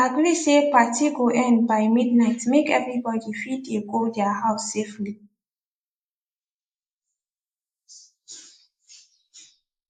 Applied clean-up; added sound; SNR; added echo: neural mask model Resemble Enhance denoiser.